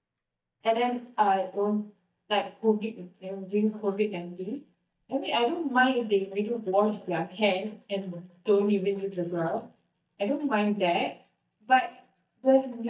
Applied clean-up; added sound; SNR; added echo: neural mask model DeepFilterNet 3.